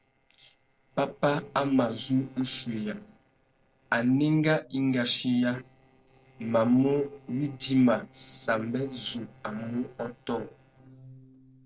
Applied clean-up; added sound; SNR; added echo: neural separator model SepFormer DNS4.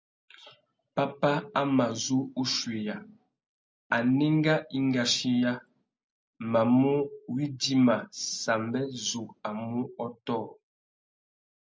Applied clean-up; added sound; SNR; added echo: none; none; none; none.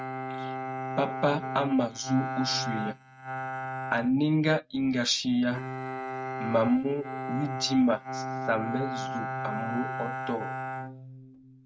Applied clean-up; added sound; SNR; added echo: neural mask model RNNoise.